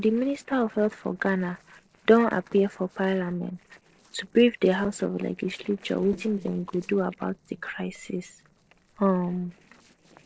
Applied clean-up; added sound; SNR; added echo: neural separator model SepFormer DNS4.